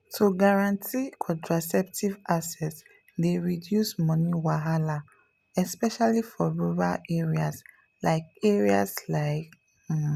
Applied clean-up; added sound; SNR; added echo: none; none; none; none.